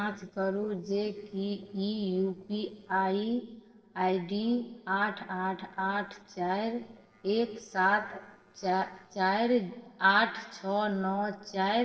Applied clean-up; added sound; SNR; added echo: neural separator model SepFormer DNS4.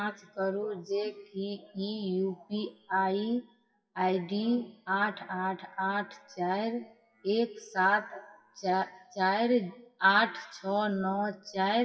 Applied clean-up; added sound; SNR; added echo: classical method WPE with log-MMSE.